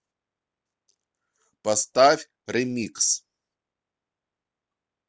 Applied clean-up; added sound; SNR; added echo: none; none; none; none.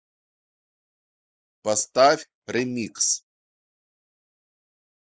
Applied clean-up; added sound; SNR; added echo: neural mask model Resemble Enhance denoiser.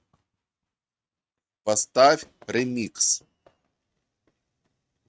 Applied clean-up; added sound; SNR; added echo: neural mask model RNNoise.